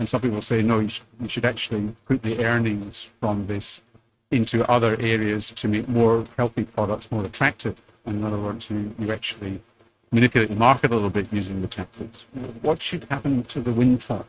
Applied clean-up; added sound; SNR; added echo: neural mask model RNNoise.